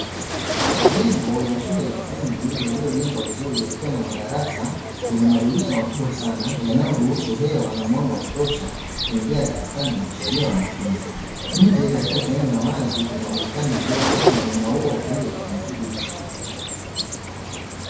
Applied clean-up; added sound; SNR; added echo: none; Cricket; 4 dB; reverberation time 0.6 s.